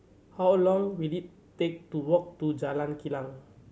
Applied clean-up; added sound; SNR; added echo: none; none; none; none.